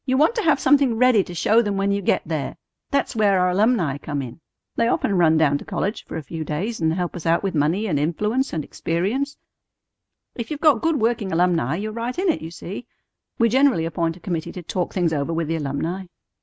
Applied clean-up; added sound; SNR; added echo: none; none; none; none.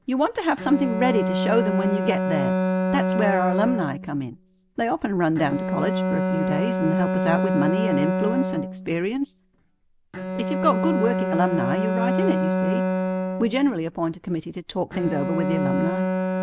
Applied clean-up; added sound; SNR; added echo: none; Bowed string instrument; 0 dB; none.